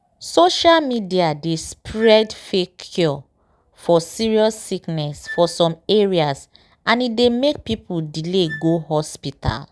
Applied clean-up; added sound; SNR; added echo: none; Wind instrument, woodwind instrument; 20 dB; none.